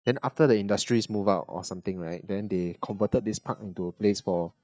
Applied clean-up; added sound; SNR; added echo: neural mask model DeepFilterNet 3.